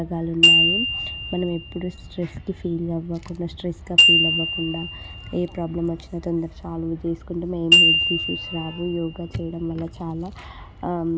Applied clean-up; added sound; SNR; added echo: none; Glockenspiel; -4 dB; none.